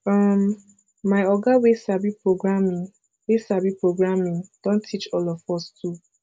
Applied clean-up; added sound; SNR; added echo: none; none; none; none.